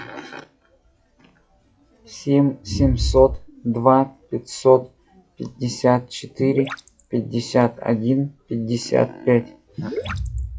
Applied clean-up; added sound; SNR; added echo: classical method log-MMSE.